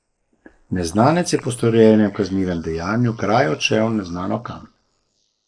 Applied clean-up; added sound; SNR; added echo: neural mask model Resemble Enhance denoiser.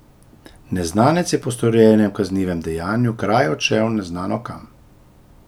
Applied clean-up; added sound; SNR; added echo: none; none; none; none.